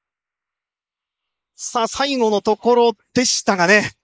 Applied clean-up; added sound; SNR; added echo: neural mask model Resemble Enhance denoiser.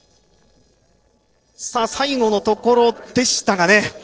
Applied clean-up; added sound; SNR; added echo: neural separator model SepFormer DNS4.